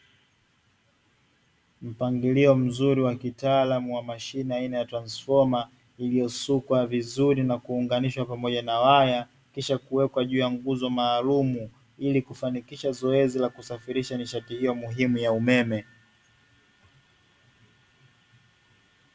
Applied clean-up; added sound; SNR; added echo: none; none; none; none.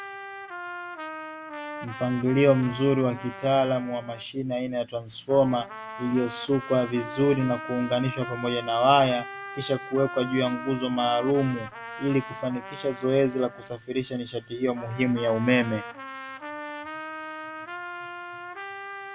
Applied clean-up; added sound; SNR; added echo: none; Trumpet; 12 dB; none.